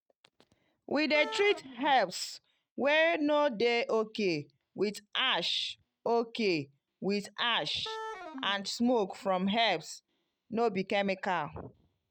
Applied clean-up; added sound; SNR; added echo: neural mask model RNNoise.